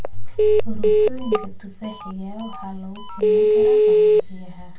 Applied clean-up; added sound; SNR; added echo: none; Telephone; -5 dB; reverberation time 0.2 s.